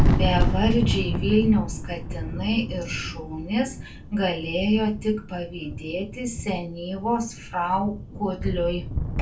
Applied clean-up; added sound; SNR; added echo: none; Thunder; 1 dB; reverberation time 0.2 s.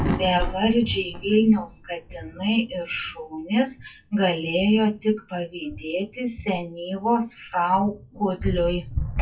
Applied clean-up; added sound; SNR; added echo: classical method WPE with log-MMSE.